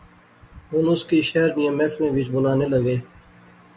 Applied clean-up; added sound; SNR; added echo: none; none; none; none.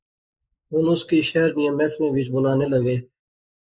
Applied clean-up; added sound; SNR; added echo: neural mask model Resemble Enhance denoiser.